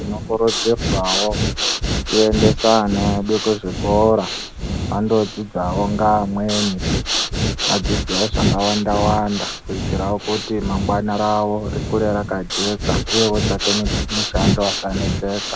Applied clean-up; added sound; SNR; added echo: none; Breathing; 2 dB; none.